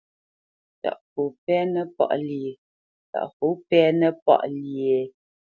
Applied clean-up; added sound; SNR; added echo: none; none; none; none.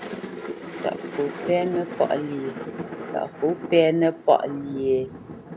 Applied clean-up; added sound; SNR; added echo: none; Thunder; 10 dB; none.